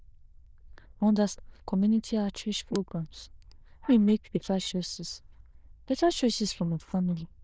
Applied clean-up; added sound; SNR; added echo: neural diffusion model UNIVERSE++.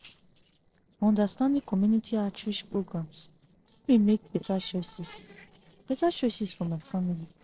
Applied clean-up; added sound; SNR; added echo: neural separator model SepFormer DNS4.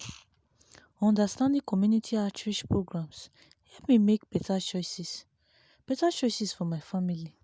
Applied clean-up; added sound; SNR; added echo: none; none; none; none.